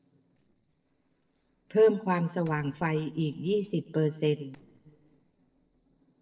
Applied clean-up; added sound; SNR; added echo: neural separator model SepFormer DNS4.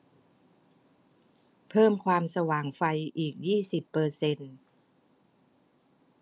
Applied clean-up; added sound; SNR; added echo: none; none; none; none.